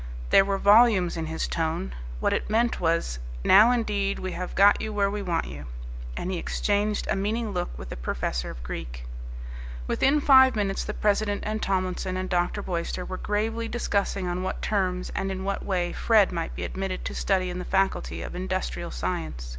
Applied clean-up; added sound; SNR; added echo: none; none; none; none.